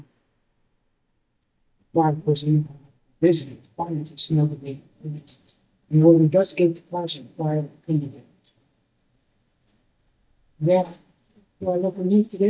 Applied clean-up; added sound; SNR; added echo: neural mask model DeepFilterNet 3.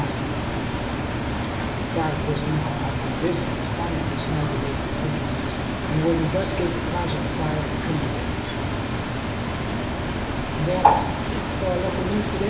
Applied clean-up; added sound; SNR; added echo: none; Bird; -3 dB; reverberation time 1.4 s.